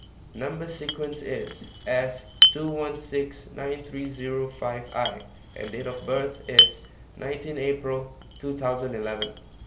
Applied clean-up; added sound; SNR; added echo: none; Chink, clink; -2 dB; none.